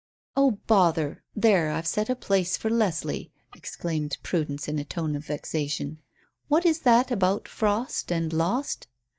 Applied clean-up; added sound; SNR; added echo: neural mask model DeepFilterNet 3.